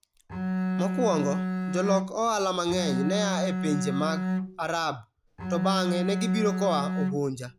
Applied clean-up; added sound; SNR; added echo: none; Bowed string instrument; 1 dB; none.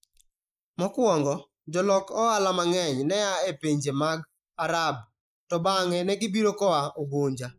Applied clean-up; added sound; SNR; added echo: neural mask model Resemble Enhance denoiser.